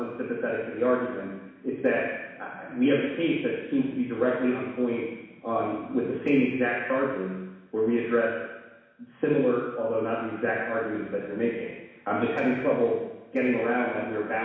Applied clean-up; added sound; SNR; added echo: none; none; none; reverberation time 1.1 s.